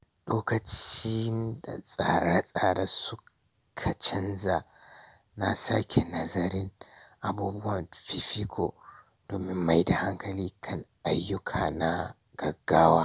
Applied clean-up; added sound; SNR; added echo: none; none; none; none.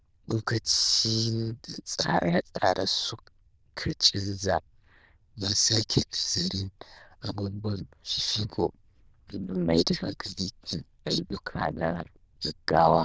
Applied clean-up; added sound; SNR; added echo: neural diffusion model UNIVERSE++.